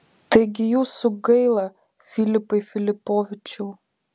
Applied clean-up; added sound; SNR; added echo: none; none; none; none.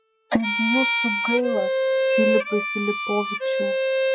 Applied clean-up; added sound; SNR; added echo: classical method Wiener filter.